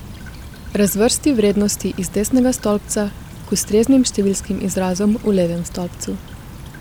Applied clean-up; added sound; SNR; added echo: none; Stream / Trickle, dribble; 15 dB; none.